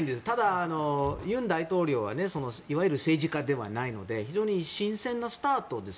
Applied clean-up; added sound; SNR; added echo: none; none; none; none.